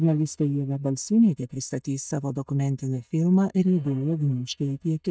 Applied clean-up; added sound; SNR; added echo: neural mask model DeepFilterNet 3.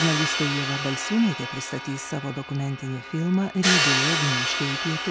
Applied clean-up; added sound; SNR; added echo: none; Crash cymbal; 1 dB; none.